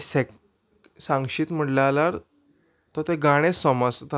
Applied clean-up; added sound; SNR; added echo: none; none; none; none.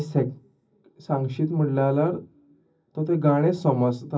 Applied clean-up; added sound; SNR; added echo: none; none; none; reverberation time 0.4 s.